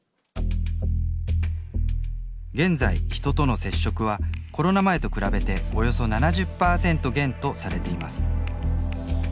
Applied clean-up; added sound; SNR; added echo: none; none; none; none.